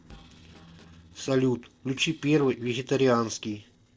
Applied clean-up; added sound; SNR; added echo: neural separator model SepFormer DNS4.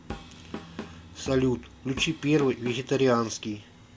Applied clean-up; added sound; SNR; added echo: none; Drum kit; 15 dB; none.